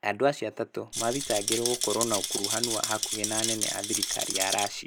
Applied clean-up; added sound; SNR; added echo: none; Rattle; 0 dB; none.